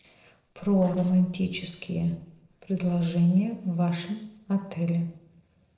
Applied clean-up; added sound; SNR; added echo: neural separator model SepFormer DNS4.